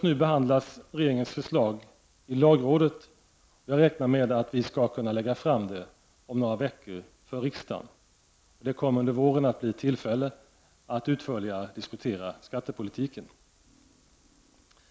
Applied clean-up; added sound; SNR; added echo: none; none; none; none.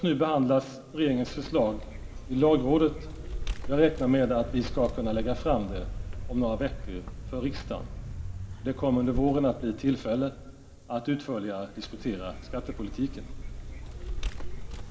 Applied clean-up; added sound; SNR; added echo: none; Vehicle; 7 dB; reverberation time 1.5 s.